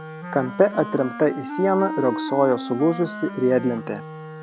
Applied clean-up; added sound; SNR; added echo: none; Wind instrument, woodwind instrument; 9 dB; none.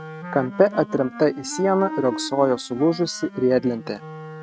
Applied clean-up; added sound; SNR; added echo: neural mask model RNNoise.